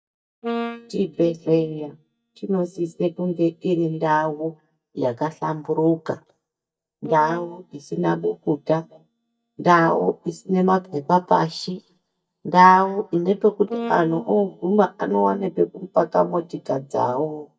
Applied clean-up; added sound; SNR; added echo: neural mask model DeepFilterNet 3.